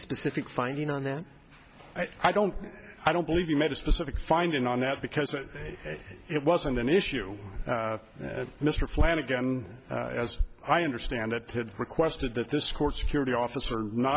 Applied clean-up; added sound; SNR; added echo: none; none; none; none.